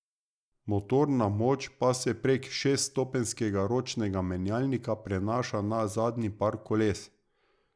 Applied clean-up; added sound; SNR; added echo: none; none; none; none.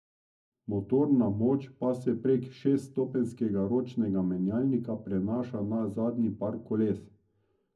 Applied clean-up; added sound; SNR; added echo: none; none; none; reverberation time 0.4 s.